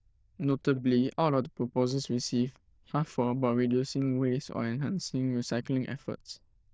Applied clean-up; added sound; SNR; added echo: neural diffusion model UNIVERSE++.